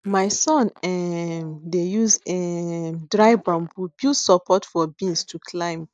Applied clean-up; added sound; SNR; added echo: neural mask model DeepFilterNet 3.